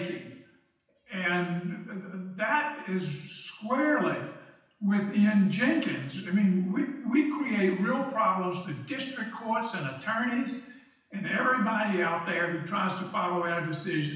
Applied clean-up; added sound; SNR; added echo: none; none; none; reverberation time 0.9 s.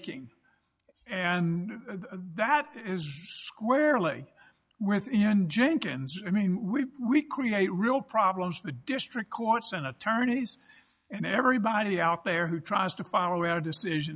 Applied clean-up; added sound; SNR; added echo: none; none; none; none.